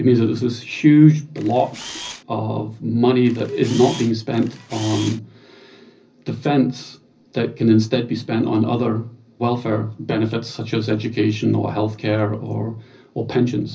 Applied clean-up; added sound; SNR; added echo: none; Camera; 15 dB; reverberation time 0.4 s.